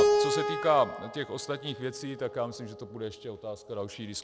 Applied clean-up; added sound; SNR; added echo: none; Keyboard (musical); 0 dB; none.